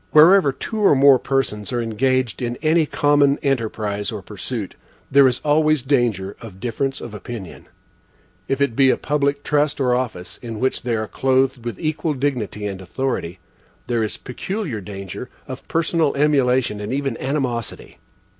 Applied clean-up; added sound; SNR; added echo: none; none; none; none.